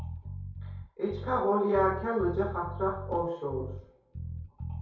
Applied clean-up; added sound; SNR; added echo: none; Bass guitar; 8 dB; reverberation time 2.3 s.